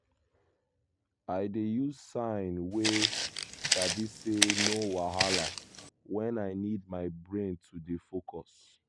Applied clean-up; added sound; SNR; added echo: none; Walk, footsteps; -3 dB; none.